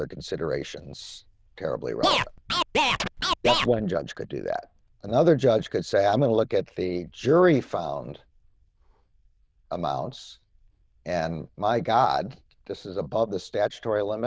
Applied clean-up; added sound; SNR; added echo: neural diffusion model UNIVERSE++.